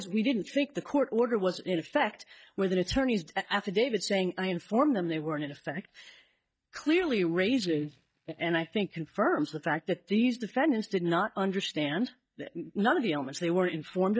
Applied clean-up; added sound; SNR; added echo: neural mask model DeepFilterNet 3.